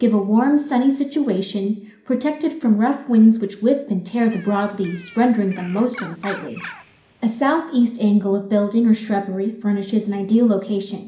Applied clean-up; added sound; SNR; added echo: none; Bird; 19 dB; reverberation time 0.5 s.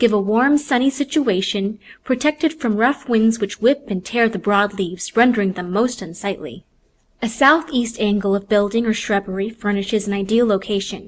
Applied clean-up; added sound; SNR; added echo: none; none; none; none.